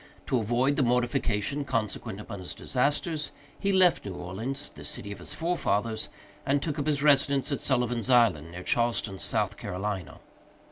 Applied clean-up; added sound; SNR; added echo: none; none; none; none.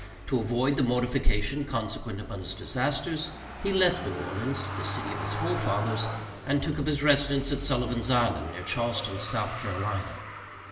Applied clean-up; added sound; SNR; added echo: none; Motor vehicle (road); 8 dB; reverberation time 1.5 s.